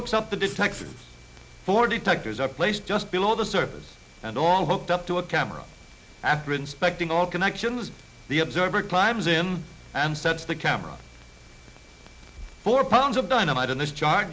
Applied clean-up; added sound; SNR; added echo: none; Writing; 19 dB; none.